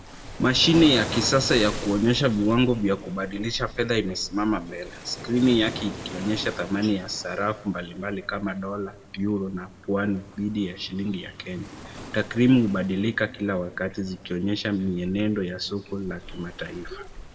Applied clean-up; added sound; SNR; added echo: none; Waves, surf; 13 dB; reverberation time 1.0 s.